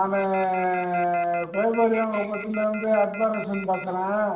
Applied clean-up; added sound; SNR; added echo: none; Telephone; 15 dB; reverberation time 0.9 s.